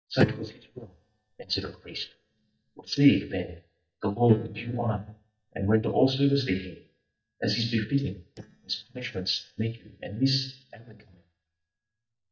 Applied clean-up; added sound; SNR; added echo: neural mask model DeepFilterNet 3.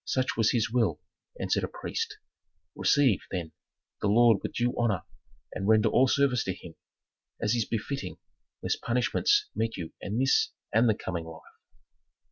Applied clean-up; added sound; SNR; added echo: none; none; none; none.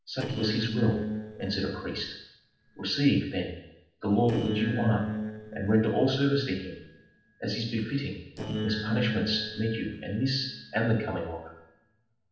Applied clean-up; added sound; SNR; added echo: neural separator model SepFormer DNS4.